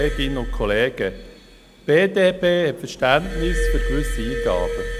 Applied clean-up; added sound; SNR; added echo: none; Glass; 4 dB; none.